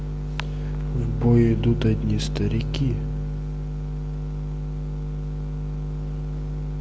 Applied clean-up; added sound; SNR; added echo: none; none; none; none.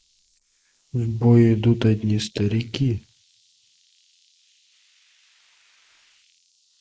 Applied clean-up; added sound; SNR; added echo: neural mask model Resemble Enhance denoiser.